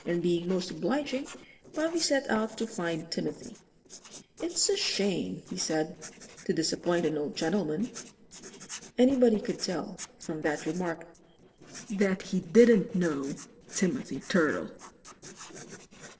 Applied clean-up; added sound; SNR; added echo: neural separator model SepFormer DNS4.